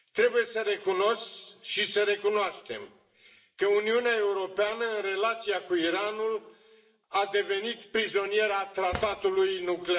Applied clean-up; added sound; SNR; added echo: none; Drawer open or close; 14 dB; reverberation time 1.4 s.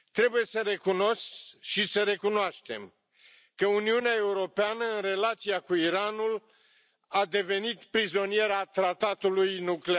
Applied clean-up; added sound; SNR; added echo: none; none; none; none.